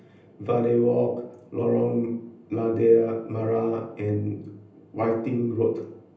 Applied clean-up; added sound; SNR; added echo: none; none; none; reverberation time 0.6 s.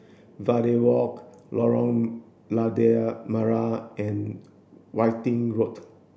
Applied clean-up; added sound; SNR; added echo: none; none; none; none.